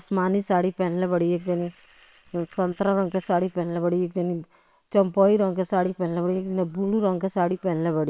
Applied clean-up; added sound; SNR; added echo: neural separator model SepFormer WHAM!.